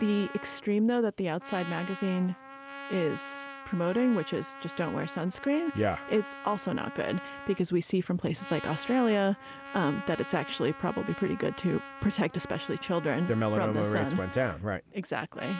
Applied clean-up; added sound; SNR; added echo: none; Trumpet; 14 dB; none.